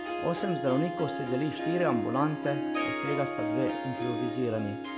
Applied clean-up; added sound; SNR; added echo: none; Harp; 1 dB; none.